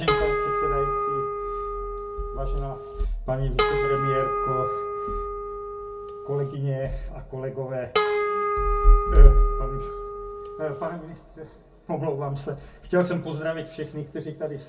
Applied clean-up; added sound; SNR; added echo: none; Harp; 3 dB; reverberation time 0.2 s.